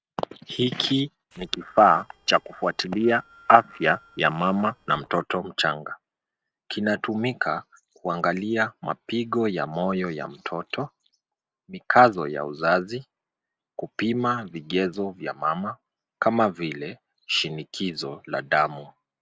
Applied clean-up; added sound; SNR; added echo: neural separator model SepFormer DNS4.